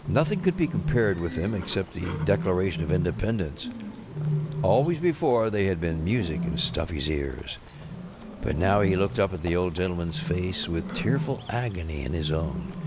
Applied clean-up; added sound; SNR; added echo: none; Bird; 6 dB; none.